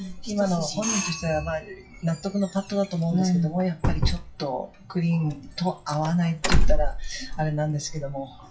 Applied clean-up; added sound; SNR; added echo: classical method WPE with log-MMSE.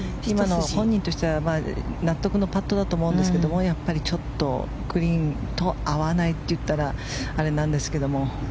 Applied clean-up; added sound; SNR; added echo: none; none; none; none.